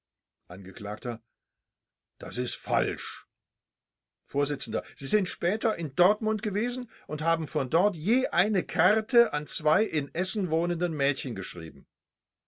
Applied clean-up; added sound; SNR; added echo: none; none; none; none.